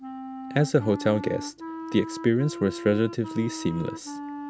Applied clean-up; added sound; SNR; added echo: none; Wind instrument, woodwind instrument; 10 dB; none.